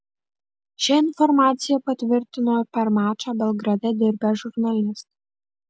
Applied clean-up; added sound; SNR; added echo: none; none; none; none.